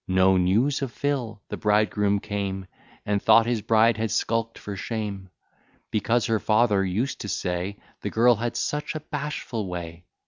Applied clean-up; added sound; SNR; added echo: none; none; none; none.